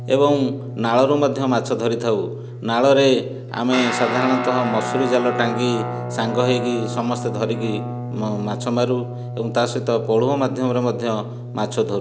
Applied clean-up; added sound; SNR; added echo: none; Guitar; 7 dB; none.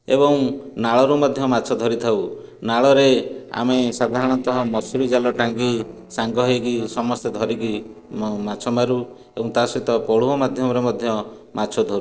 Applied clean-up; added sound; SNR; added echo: neural separator model SepFormer DNS4.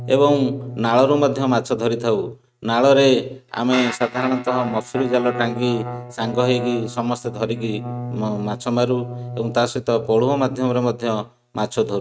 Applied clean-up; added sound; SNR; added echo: neural mask model RNNoise.